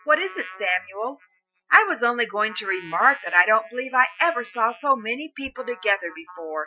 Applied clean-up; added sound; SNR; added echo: classical method Wiener filter.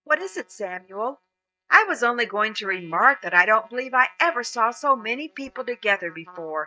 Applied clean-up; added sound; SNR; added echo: neural mask model DeepFilterNet 3.